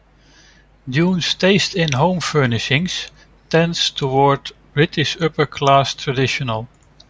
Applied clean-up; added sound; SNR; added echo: none; none; none; none.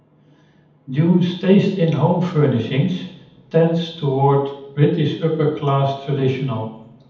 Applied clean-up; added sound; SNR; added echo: none; none; none; reverberation time 0.8 s.